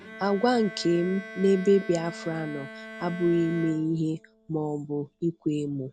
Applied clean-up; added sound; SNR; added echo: none; Bowed string instrument; 16 dB; none.